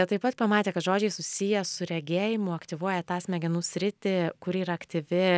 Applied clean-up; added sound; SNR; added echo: none; none; none; none.